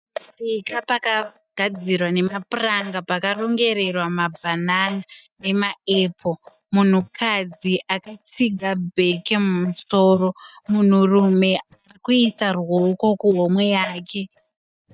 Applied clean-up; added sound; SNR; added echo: neural mask model DeepFilterNet 3.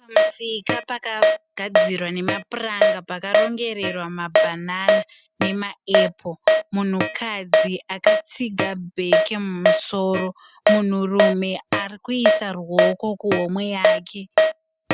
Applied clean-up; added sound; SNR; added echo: none; Keyboard (musical); -4 dB; none.